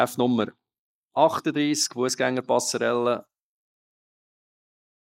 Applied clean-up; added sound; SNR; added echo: neural mask model Resemble Enhance denoiser.